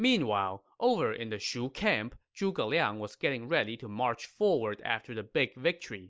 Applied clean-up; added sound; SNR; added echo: none; none; none; none.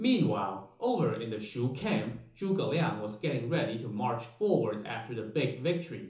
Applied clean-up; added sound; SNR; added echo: none; none; none; reverberation time 0.7 s.